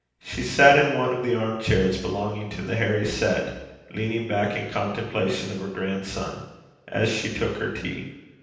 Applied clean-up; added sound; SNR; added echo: none; none; none; reverberation time 0.9 s.